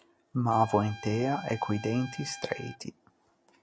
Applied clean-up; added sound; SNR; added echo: none; Trumpet; 16 dB; none.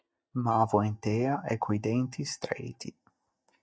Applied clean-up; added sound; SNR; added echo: neural mask model DeepFilterNet 3.